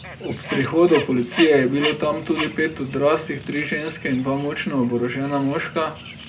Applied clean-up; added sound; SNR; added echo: none; Bird; 12 dB; reverberation time 0.2 s.